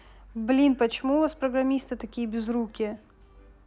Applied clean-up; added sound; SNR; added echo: none; none; none; none.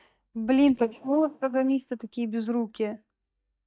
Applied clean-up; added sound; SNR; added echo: neural mask model DeepFilterNet 3.